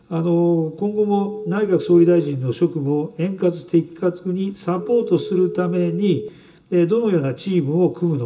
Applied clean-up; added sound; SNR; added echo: none; Telephone; 15 dB; reverberation time 0.2 s.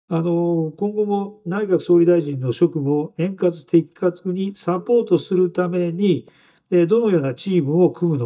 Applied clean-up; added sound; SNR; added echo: neural mask model DeepFilterNet 3.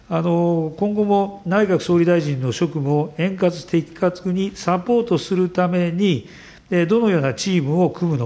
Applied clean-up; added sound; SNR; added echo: none; none; none; none.